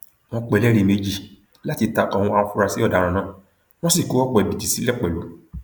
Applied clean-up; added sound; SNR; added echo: none; none; none; none.